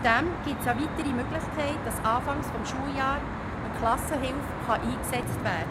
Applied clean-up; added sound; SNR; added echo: none; Traffic noise, roadway noise; 2 dB; none.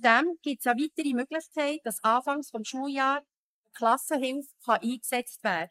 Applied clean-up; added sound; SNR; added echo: neural mask model Resemble Enhance denoiser.